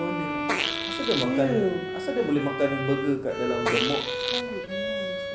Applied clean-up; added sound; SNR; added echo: none; Fart + Bowed string instrument; 2 dB; none.